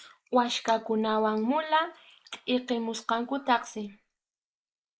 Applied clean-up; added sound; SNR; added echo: neural mask model Resemble Enhance denoiser.